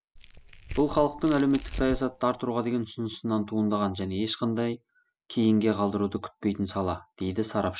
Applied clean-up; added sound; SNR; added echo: none; Tearing; 11 dB; none.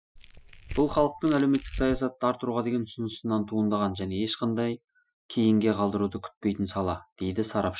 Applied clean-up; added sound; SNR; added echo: classical method Wiener filter.